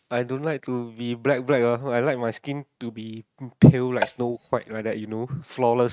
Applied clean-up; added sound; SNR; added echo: neural mask model RNNoise.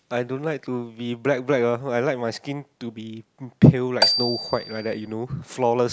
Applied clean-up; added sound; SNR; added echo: none; Marimba, xylophone; 1 dB; none.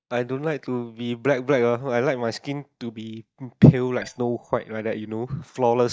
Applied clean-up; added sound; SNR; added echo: neural mask model DeepFilterNet 3.